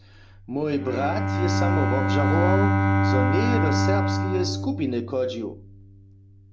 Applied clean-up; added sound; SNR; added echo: none; Bowed string instrument; -4 dB; none.